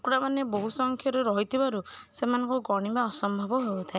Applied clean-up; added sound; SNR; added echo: none; none; none; none.